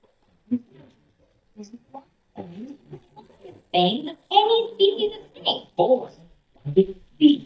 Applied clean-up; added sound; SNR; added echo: neural mask model DeepFilterNet 3.